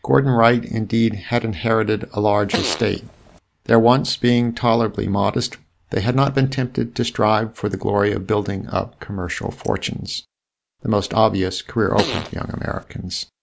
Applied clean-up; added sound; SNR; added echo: none; Fart; 8 dB; none.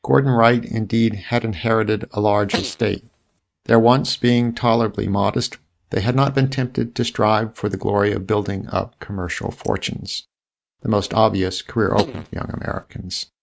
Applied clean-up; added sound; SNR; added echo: neural mask model RNNoise.